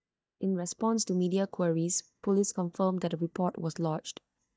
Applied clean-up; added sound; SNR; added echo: neural mask model DeepFilterNet 3.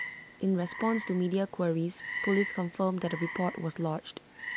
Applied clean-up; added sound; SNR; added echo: none; Frog; 10 dB; none.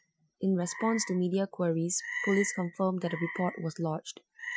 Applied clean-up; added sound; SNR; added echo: classical method Wiener filter.